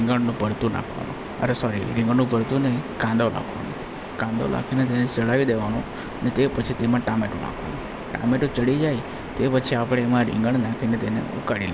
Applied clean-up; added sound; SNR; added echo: none; none; none; none.